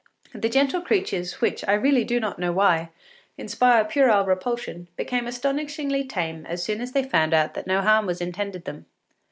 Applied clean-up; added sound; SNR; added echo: none; none; none; none.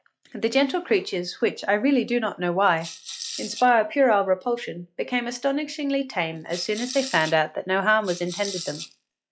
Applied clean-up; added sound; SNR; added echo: classical method log-MMSE.